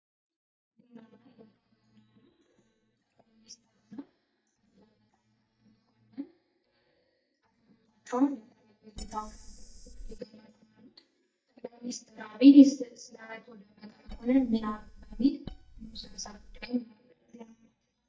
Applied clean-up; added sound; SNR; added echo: neural mask model DeepFilterNet 3.